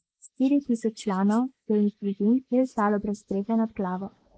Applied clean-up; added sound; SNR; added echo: neural mask model Resemble Enhance denoiser.